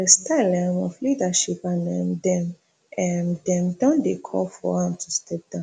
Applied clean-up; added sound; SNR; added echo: none; none; none; none.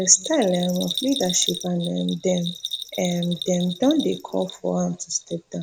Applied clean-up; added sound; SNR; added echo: none; Bell; 11 dB; none.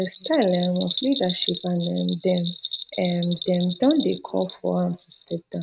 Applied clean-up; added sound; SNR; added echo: neural mask model RNNoise.